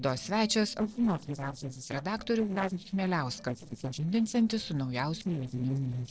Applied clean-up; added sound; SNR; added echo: neural separator model SepFormer DNS4.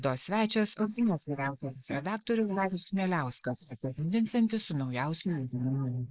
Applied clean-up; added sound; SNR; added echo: neural mask model Resemble Enhance denoiser.